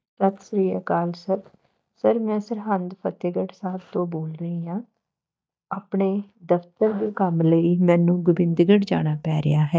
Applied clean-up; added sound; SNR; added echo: neural mask model DeepFilterNet 3.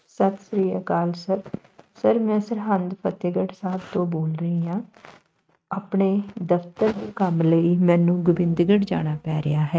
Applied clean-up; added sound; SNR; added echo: neural mask model RNNoise.